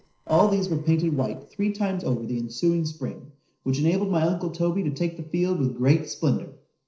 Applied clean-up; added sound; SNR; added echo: neural separator model SepFormer DNS4.